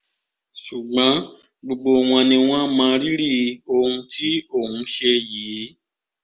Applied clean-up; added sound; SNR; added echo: none; none; none; none.